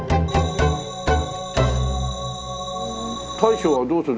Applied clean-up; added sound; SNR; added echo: none; Organ; 9 dB; none.